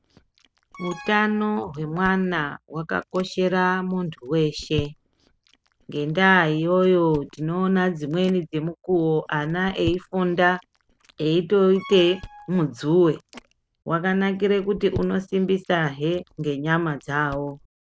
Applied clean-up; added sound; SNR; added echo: none; Alarm + Chewing, mastication; 20 dB; none.